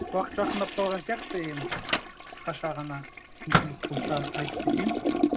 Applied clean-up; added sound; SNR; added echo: none; Toilet flush + Microwave oven; -3 dB; none.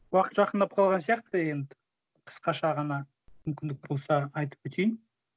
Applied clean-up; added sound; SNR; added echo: none; none; none; none.